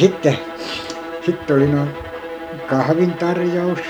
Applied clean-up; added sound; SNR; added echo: none; Bowed string instrument; 11 dB; none.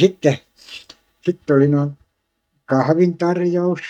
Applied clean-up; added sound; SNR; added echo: neural mask model DeepFilterNet 3.